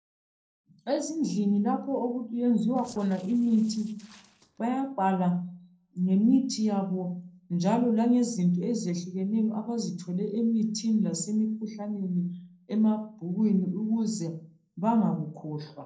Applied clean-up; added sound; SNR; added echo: neural separator model SepFormer DNS4.